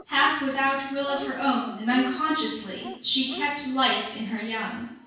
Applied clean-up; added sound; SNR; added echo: none; Dog; 18 dB; reverberation time 0.6 s.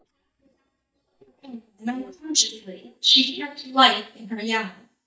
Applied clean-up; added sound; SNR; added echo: neural mask model DeepFilterNet 3.